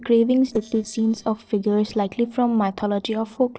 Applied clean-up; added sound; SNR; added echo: neural separator model SepFormer DNS4.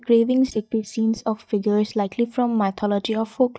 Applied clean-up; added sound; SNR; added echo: neural mask model DeepFilterNet 3.